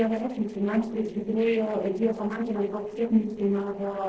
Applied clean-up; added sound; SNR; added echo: neural separator model SepFormer DNS4.